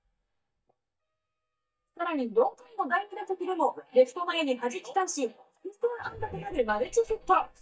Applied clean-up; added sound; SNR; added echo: neural mask model DeepFilterNet 3.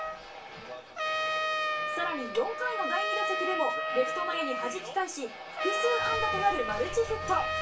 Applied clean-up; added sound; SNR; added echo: none; Trumpet; 0 dB; reverberation time 0.2 s.